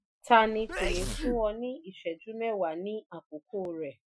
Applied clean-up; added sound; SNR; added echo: classical method Wiener filter.